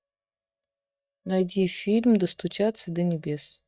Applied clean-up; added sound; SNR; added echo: neural mask model DeepFilterNet 3.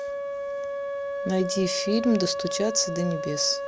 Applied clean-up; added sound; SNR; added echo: none; Wind instrument, woodwind instrument; 4 dB; none.